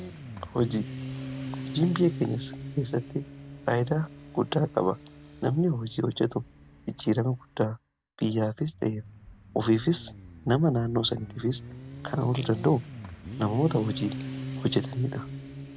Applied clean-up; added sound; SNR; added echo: none; Motorcycle; 11 dB; none.